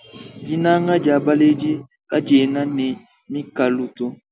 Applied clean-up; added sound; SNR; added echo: none; none; none; none.